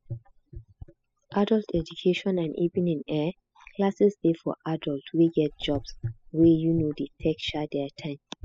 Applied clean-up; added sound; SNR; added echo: classical method spectral subtraction.